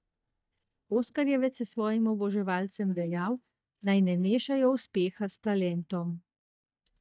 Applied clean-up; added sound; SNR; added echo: neural mask model DeepFilterNet 3.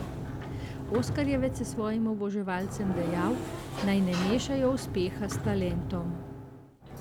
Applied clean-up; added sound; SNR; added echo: none; Sliding door; 5 dB; none.